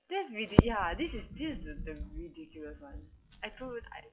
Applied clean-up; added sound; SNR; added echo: classical method WPE with log-MMSE.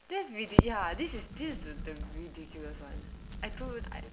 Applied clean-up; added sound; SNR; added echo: none; Crackle; -5 dB; reverberation time 0.4 s.